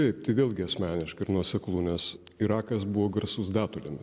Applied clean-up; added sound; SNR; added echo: none; none; none; none.